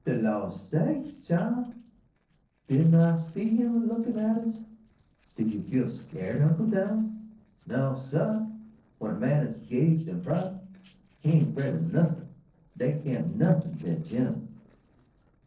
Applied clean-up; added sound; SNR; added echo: neural separator model SepFormer DNS4.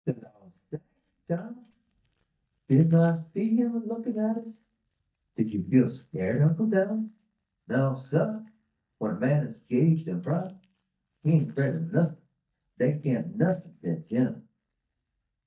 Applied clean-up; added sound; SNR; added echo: neural mask model DeepFilterNet 3.